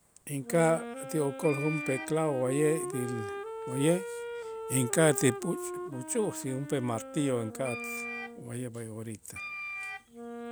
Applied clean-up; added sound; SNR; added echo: none; Wind instrument, woodwind instrument + Wind instrument, woodwind instrument; 8 dB; none.